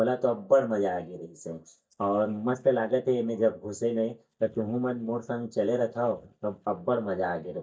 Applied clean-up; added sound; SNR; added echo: neural mask model DeepFilterNet 3.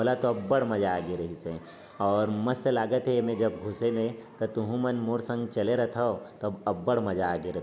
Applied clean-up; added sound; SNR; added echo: none; none; none; none.